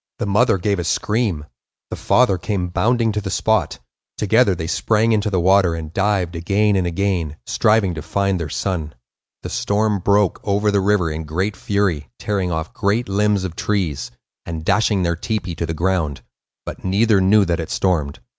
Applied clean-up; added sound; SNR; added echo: none; none; none; none.